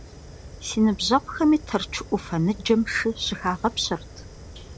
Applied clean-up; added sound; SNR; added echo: none; Fire; 16 dB; none.